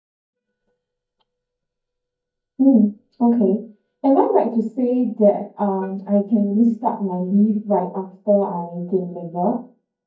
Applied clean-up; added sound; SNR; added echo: neural mask model DeepFilterNet 3.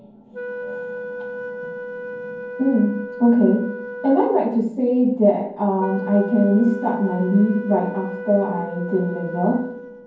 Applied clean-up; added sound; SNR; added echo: none; Wind instrument, woodwind instrument; 11 dB; reverberation time 0.9 s.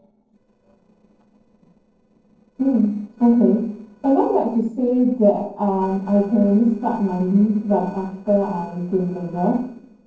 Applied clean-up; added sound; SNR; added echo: neural separator model SepFormer DNS4.